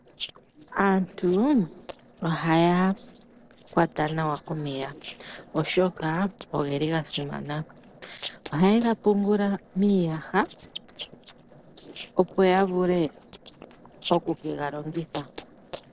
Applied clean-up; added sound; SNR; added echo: neural separator model SepFormer DNS4.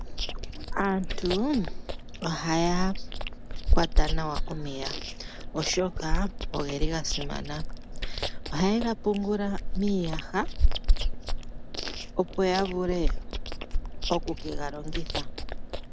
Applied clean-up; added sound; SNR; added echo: none; Chewing, mastication; -3 dB; none.